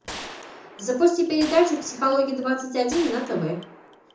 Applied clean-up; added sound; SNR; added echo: none; Gunshot, gunfire; 16 dB; reverberation time 0.5 s.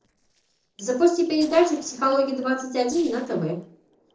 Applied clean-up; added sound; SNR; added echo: neural separator model SepFormer DNS4.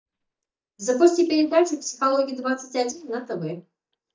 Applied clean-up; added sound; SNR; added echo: neural mask model DeepFilterNet 3.